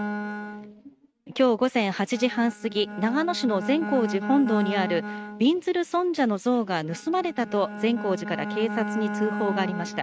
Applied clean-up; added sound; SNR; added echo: neural mask model RNNoise.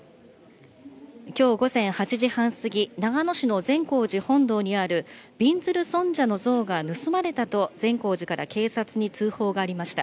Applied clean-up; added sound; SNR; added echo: none; none; none; none.